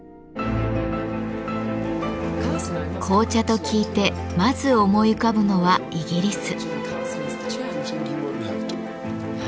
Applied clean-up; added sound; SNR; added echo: none; none; none; none.